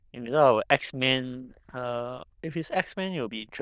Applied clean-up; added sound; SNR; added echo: neural diffusion model UNIVERSE++.